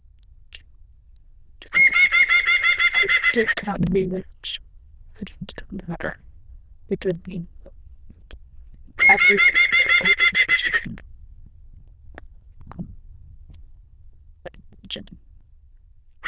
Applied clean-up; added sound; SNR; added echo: neural diffusion model UNIVERSE++.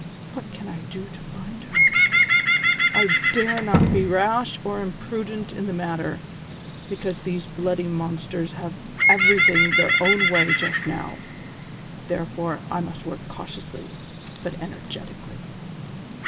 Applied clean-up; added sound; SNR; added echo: none; Slam + Bird; -4 dB; none.